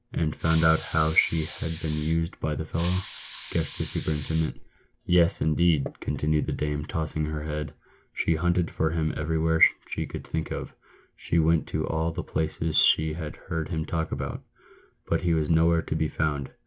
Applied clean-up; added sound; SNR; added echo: none; Hiss; 9 dB; none.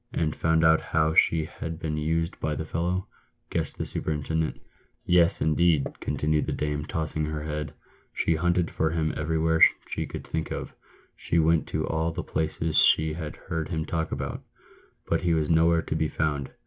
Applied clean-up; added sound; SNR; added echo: none; none; none; none.